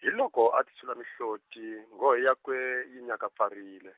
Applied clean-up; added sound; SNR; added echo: none; none; none; none.